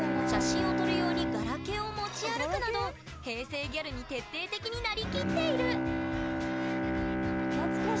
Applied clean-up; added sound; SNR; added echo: none; Bowed string instrument; -2 dB; none.